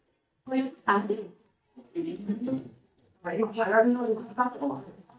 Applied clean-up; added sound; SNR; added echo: neural mask model DeepFilterNet 3.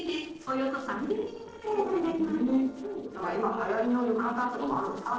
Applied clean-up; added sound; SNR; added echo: neural separator model SepFormer DNS4.